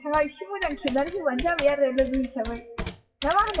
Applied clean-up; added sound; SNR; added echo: classical method WPE with log-MMSE.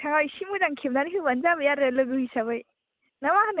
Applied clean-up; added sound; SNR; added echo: none; none; none; none.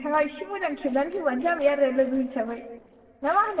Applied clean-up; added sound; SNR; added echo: neural separator model SepFormer DNS4.